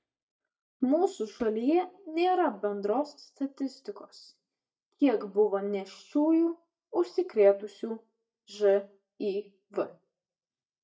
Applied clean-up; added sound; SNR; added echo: neural mask model DeepFilterNet 3.